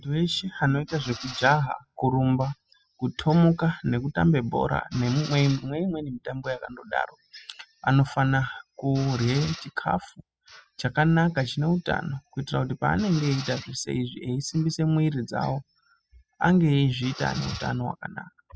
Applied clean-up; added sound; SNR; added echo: classical method spectral subtraction.